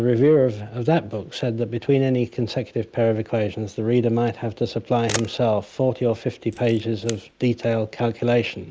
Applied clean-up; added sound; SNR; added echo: none; Camera; 15 dB; none.